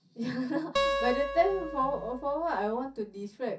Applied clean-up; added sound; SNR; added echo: none; Acoustic guitar; 4 dB; reverberation time 0.3 s.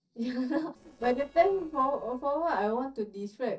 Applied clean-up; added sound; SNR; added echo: neural separator model SepFormer DNS4.